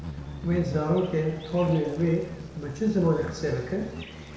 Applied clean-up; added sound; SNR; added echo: none; Insect; 11 dB; reverberation time 1.0 s.